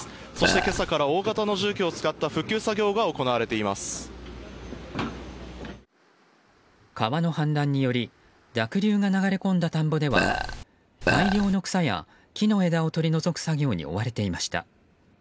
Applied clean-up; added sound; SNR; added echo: none; Burping, eructation; -1 dB; none.